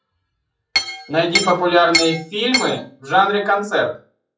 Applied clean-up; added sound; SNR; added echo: classical method WPE with log-MMSE.